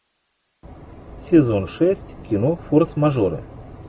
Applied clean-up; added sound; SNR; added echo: none; none; none; none.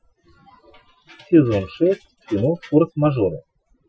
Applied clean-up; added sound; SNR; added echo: classical method Wiener filter.